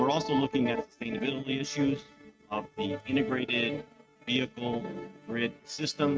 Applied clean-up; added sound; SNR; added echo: neural mask model RNNoise.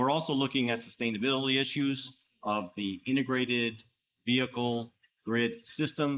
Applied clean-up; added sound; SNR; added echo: neural mask model Resemble Enhance denoiser.